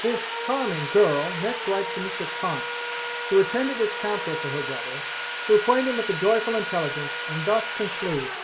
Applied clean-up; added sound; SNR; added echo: none; Sawing; 5 dB; reverberation time 1.8 s.